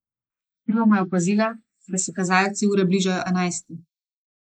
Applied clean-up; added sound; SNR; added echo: neural mask model Resemble Enhance denoiser.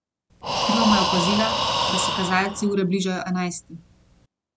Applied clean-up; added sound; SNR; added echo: none; Breathing; 0 dB; none.